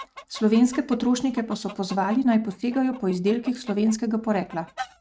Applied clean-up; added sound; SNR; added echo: neural mask model RNNoise.